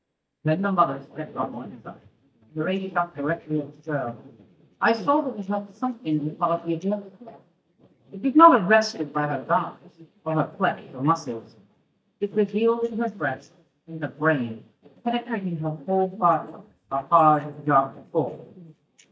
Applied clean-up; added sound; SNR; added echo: neural mask model DeepFilterNet 3.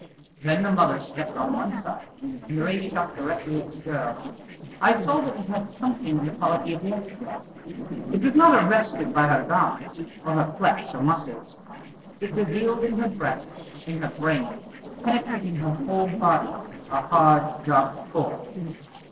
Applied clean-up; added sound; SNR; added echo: neural separator model SepFormer DNS4.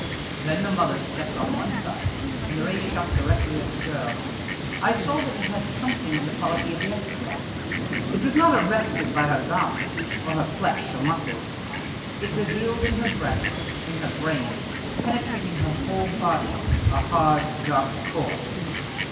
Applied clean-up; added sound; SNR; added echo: none; Fowl; 1 dB; reverberation time 0.9 s.